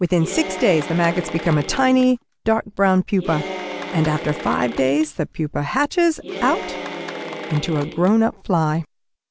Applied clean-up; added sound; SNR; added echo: none; Applause / Cheering; 11 dB; none.